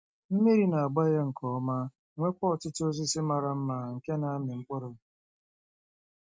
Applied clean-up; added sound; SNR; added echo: none; none; none; none.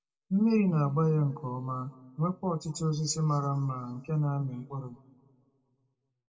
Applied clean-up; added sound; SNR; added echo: none; none; none; reverberation time 1.7 s.